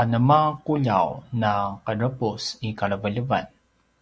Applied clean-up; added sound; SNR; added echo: none; none; none; none.